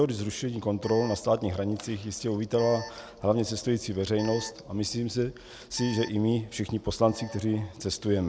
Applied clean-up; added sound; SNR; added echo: none; Alarm; 20 dB; none.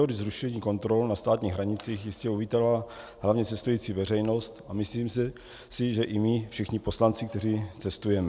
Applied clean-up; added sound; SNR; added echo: none; none; none; none.